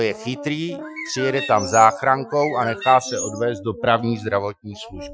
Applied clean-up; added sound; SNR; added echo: classical method Wiener filter.